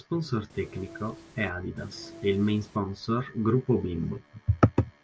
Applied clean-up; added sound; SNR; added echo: none; Train; 19 dB; none.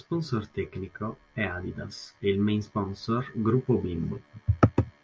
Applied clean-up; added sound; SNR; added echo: none; none; none; none.